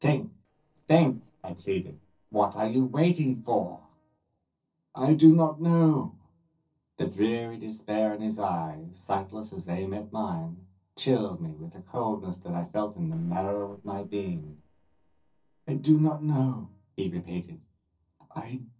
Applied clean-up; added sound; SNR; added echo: neural separator model SepFormer DNS4.